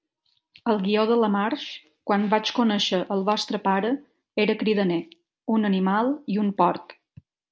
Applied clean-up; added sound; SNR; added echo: none; none; none; none.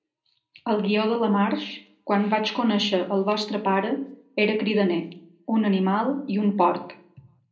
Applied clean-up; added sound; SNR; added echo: none; none; none; reverberation time 0.5 s.